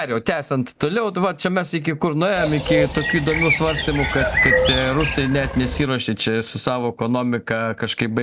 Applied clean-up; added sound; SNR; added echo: none; Bird; 0 dB; none.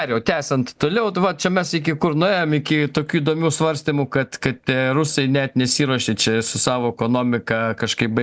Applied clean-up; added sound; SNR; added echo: none; none; none; none.